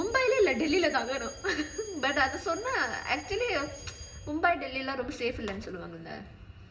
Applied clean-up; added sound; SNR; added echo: none; Alarm; 19 dB; reverberation time 2.9 s.